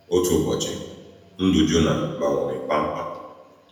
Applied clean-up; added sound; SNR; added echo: none; none; none; reverberation time 0.9 s.